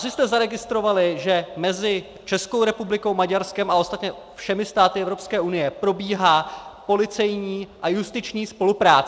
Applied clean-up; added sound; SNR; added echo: none; none; none; none.